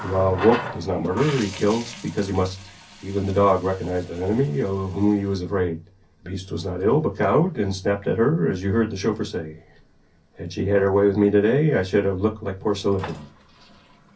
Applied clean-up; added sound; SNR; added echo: none; Water tap, faucet; 17 dB; reverberation time 0.3 s.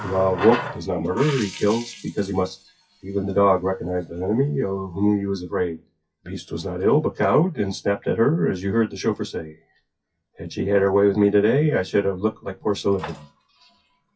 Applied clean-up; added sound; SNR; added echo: classical method WPE with log-MMSE.